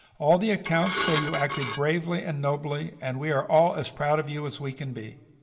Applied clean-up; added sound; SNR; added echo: none; Dishes, pots, and pans / Glass; 4 dB; reverberation time 1.6 s.